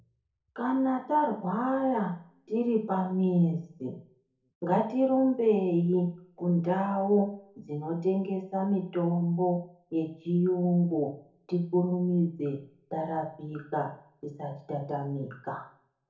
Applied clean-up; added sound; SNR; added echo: none; none; none; reverberation time 0.5 s.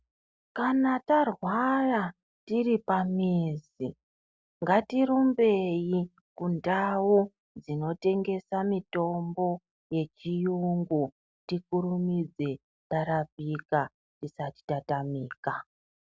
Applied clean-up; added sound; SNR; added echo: none; none; none; none.